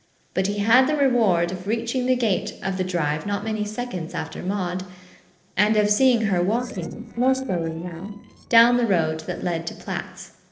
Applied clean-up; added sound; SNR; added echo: neural separator model SepFormer DNS4.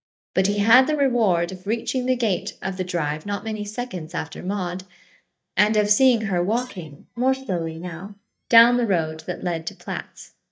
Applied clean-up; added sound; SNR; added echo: neural mask model DeepFilterNet 3.